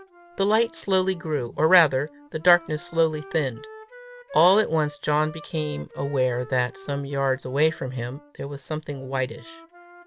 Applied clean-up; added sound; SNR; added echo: none; Wind instrument, woodwind instrument; 20 dB; none.